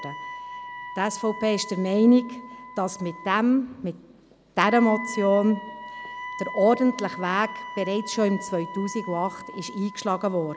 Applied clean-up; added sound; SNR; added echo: none; Wind instrument, woodwind instrument; 13 dB; none.